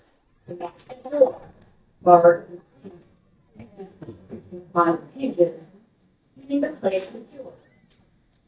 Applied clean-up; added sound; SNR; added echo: neural mask model DeepFilterNet 3.